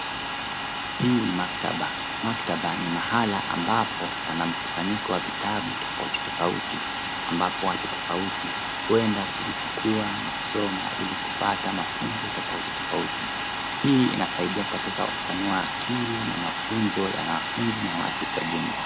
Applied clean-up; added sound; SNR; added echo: none; Domestic sounds, home sounds; 1 dB; none.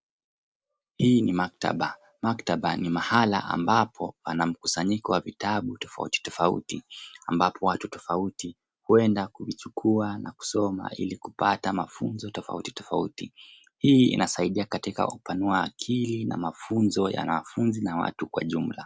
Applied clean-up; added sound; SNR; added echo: none; none; none; none.